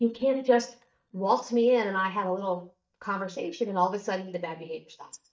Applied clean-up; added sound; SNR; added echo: neural mask model DeepFilterNet 3.